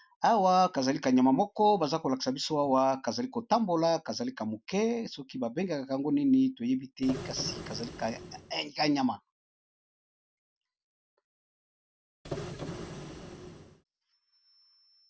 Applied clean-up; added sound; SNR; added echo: none; Printer; 10 dB; none.